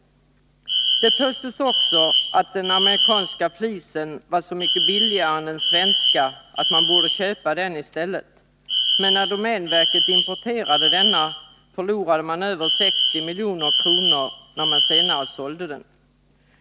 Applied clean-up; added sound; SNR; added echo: none; Alarm; -3 dB; none.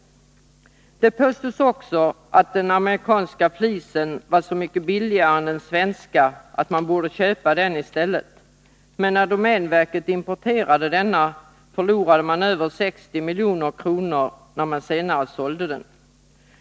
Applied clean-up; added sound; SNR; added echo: none; none; none; none.